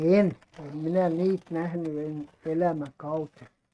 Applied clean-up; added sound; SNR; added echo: neural mask model RNNoise.